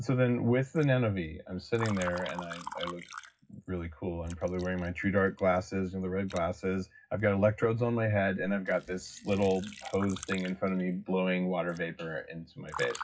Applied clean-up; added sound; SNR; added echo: classical method WPE with log-MMSE.